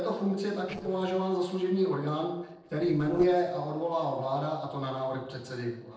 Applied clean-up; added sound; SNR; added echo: neural separator model SepFormer DNS4.